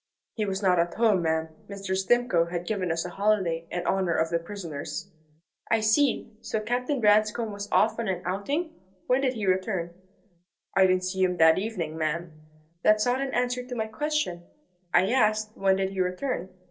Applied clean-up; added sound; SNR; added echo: none; none; none; reverberation time 0.2 s.